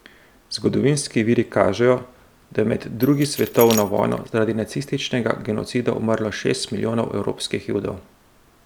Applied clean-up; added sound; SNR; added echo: none; Keys jangling; 14 dB; none.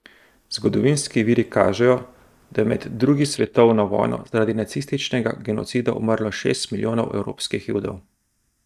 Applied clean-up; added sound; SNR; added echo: neural mask model DeepFilterNet 3.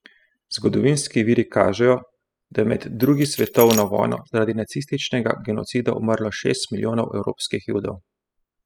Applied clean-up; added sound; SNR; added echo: classical method spectral subtraction.